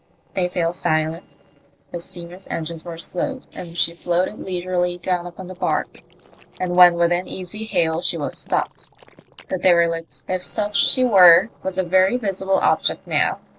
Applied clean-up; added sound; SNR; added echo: neural separator model SepFormer DNS4.